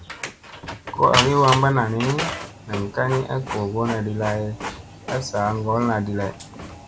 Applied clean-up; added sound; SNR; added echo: none; Printer; 8 dB; none.